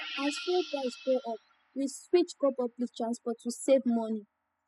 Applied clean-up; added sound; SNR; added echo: classical method spectral subtraction.